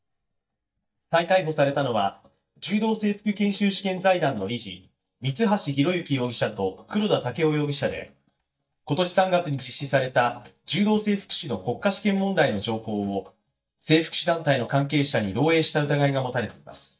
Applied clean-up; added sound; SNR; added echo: neural mask model DeepFilterNet 3.